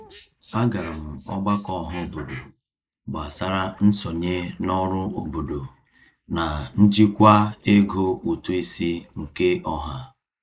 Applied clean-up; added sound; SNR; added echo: neural mask model Resemble Enhance denoiser.